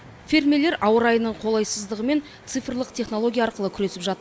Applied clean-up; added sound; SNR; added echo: none; none; none; none.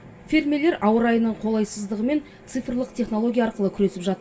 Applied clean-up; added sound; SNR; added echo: none; none; none; reverberation time 0.2 s.